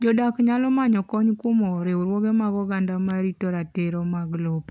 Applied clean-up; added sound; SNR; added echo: none; none; none; none.